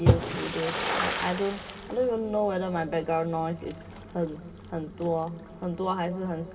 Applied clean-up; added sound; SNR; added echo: none; Splash, splatter; 3 dB; reverberation time 2.3 s.